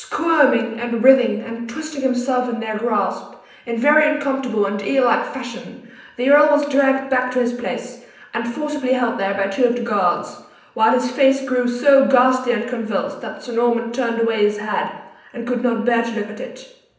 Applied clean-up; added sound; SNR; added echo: none; none; none; reverberation time 0.8 s.